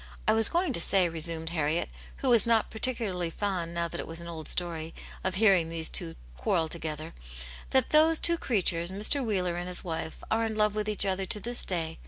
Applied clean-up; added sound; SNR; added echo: none; none; none; none.